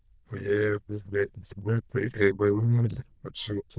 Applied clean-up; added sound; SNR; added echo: neural diffusion model UNIVERSE++.